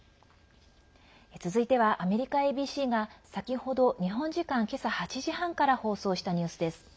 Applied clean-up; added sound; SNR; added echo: none; none; none; none.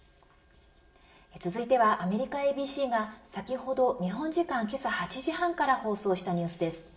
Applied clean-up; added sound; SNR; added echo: none; none; none; reverberation time 1.4 s.